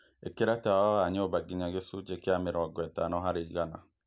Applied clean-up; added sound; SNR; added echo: none; none; none; none.